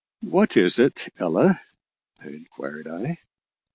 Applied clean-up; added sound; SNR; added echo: none; none; none; none.